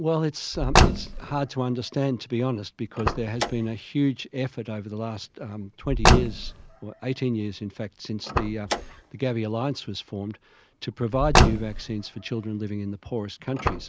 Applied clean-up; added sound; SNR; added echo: none; Car; -2 dB; none.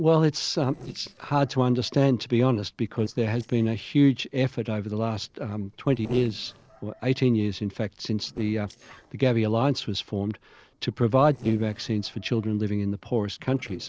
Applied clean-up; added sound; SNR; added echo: neural separator model SepFormer DNS4.